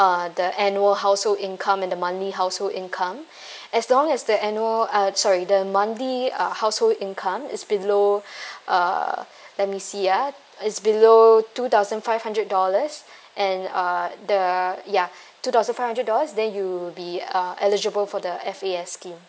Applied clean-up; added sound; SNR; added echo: none; none; none; none.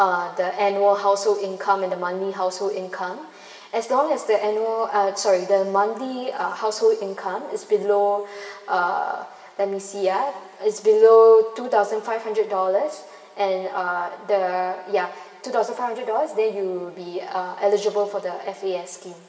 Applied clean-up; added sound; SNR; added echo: none; none; none; reverberation time 1.8 s.